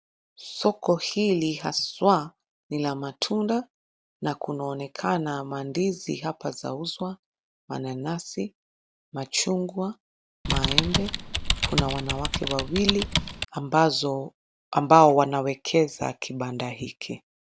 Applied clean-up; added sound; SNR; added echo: none; Typing; 0 dB; none.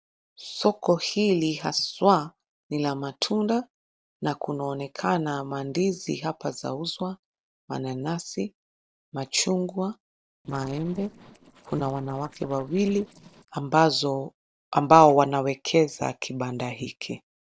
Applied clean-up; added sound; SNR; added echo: neural separator model SepFormer DNS4.